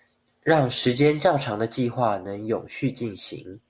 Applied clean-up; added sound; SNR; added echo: none; none; none; none.